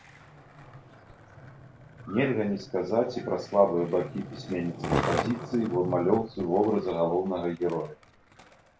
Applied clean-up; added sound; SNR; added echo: none; Skateboard; 9 dB; none.